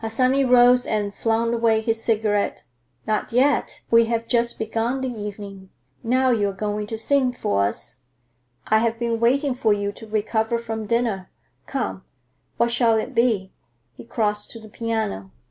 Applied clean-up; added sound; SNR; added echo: none; none; none; none.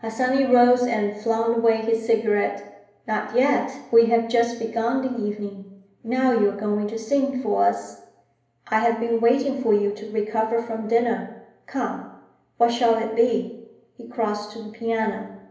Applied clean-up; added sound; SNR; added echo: none; none; none; reverberation time 0.8 s.